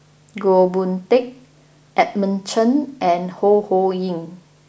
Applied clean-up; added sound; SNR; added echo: none; none; none; none.